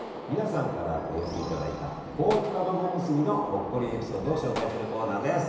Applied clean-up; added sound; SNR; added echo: none; Gunshot, gunfire; 7 dB; reverberation time 1.0 s.